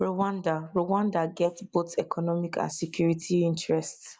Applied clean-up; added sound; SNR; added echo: neural mask model Resemble Enhance denoiser.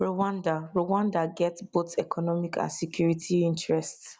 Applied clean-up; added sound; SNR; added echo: none; none; none; none.